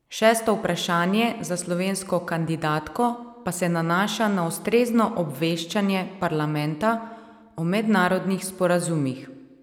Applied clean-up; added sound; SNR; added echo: none; none; none; none.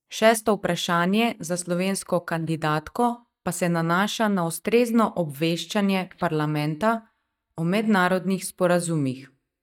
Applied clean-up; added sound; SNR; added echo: neural mask model DeepFilterNet 3.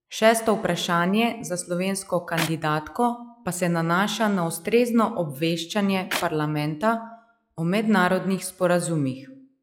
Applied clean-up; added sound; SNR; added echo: classical method log-MMSE.